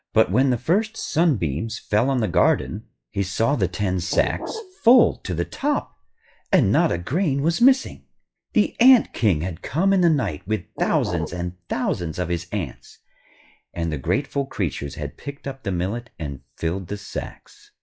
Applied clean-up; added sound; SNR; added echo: classical method log-MMSE.